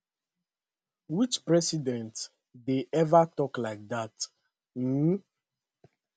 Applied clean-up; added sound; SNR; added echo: none; none; none; none.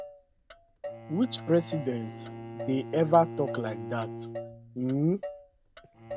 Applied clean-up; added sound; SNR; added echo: none; Motor vehicle (road) + Bowed string instrument; 10 dB; none.